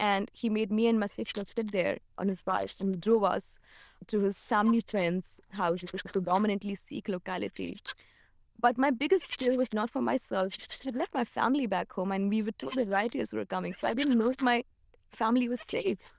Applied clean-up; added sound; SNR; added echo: neural diffusion model UNIVERSE++.